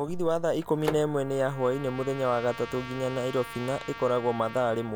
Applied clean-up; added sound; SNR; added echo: none; Microwave oven + Trumpet; 13 dB; none.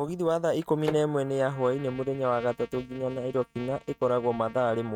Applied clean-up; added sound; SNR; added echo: neural mask model RNNoise.